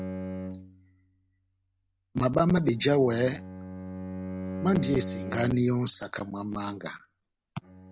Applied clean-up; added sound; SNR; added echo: none; Bowed string instrument; 12 dB; none.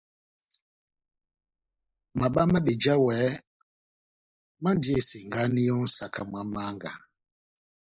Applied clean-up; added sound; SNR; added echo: neural mask model Resemble Enhance denoiser.